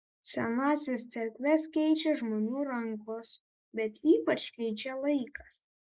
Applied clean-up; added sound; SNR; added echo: neural mask model Resemble Enhance denoiser.